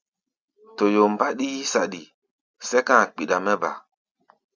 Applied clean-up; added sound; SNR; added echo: none; none; none; none.